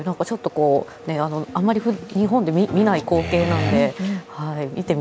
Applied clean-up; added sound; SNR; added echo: none; none; none; none.